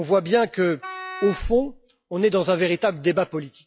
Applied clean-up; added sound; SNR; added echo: classical method log-MMSE.